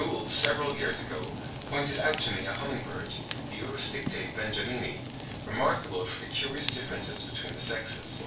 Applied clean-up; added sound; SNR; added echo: none; Fire; 8 dB; reverberation time 0.3 s.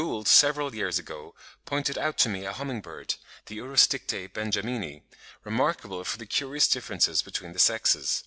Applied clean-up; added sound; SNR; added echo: none; none; none; none.